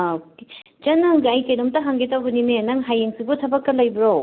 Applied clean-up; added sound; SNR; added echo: none; none; none; none.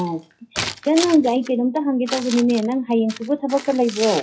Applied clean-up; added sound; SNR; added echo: classical method WPE with log-MMSE.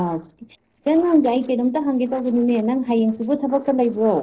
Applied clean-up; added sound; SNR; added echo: neural separator model SepFormer DNS4.